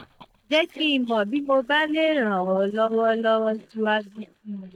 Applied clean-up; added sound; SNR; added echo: neural mask model DeepFilterNet 3.